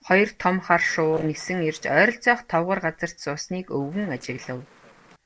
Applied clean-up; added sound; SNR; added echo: neural separator model SepFormer DNS4.